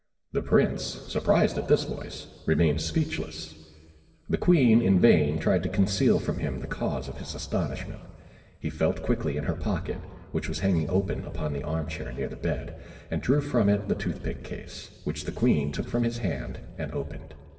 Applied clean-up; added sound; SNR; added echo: none; none; none; reverberation time 2.0 s.